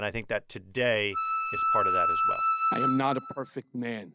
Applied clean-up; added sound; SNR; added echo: none; Wind instrument, woodwind instrument; -4 dB; none.